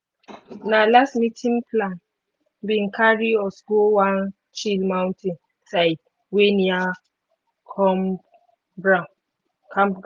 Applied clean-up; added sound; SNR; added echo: none; none; none; none.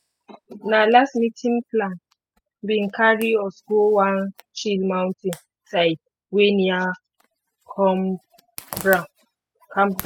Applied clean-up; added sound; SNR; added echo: classical method spectral subtraction.